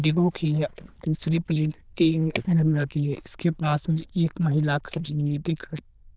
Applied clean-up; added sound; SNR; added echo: neural diffusion model UNIVERSE++.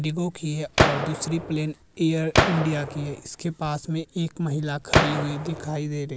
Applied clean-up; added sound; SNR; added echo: none; Gunshot, gunfire; -1 dB; none.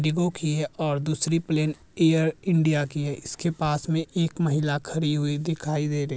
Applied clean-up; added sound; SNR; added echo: none; none; none; none.